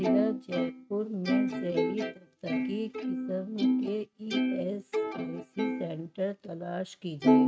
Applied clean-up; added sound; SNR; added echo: neural mask model RNNoise.